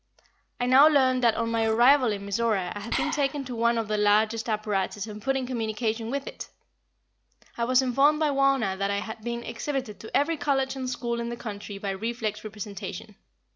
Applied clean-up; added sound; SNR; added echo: none; Liquid; 12 dB; none.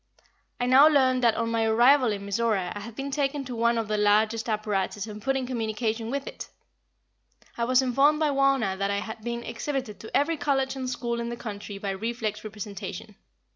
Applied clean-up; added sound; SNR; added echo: none; none; none; none.